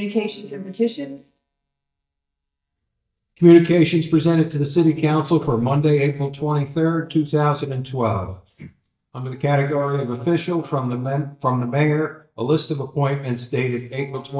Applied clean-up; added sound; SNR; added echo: neural mask model DeepFilterNet 3.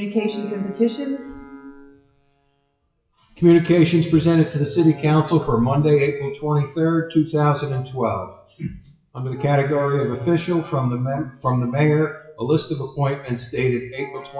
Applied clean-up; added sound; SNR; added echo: classical method WPE with log-MMSE.